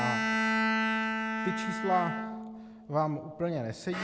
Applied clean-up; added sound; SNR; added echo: none; Bowed string instrument; -2 dB; none.